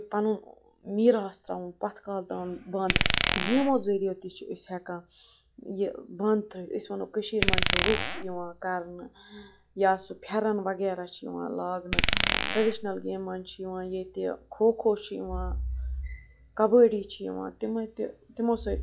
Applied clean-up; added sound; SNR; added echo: classical method log-MMSE.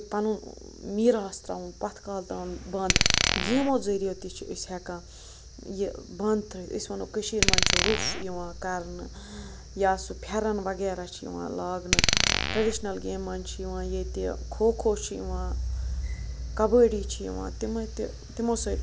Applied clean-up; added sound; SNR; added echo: none; Glass; -3 dB; none.